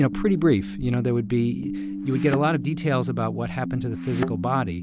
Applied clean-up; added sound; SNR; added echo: none; Thump, thud; 12 dB; none.